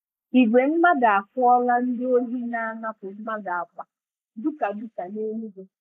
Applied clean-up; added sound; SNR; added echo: neural mask model Resemble Enhance denoiser.